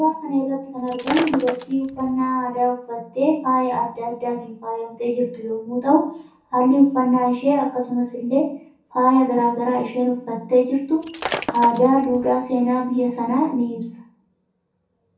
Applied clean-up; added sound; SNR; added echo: none; Shatter; 8 dB; reverberation time 0.6 s.